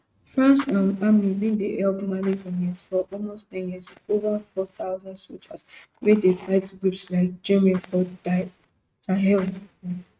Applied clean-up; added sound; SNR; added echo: neural mask model RNNoise.